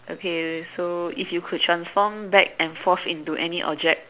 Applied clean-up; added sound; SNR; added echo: none; none; none; none.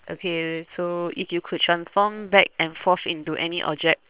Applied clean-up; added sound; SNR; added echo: neural separator model SepFormer WHAM!.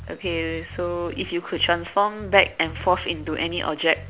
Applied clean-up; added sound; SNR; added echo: none; Bass guitar; 14 dB; none.